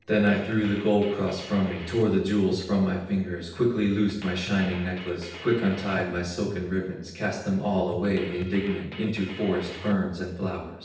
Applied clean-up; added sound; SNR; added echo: neural separator model SepFormer DNS4.